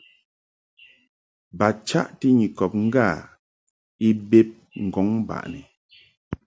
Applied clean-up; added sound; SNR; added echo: none; none; none; none.